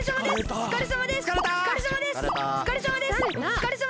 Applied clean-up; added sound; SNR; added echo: none; none; none; none.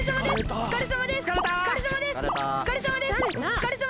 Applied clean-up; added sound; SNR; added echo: none; Microwave oven; 13 dB; none.